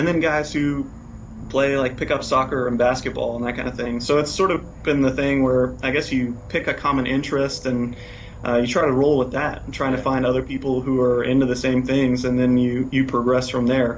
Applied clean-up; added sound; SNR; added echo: none; Insect / Frog; 16 dB; none.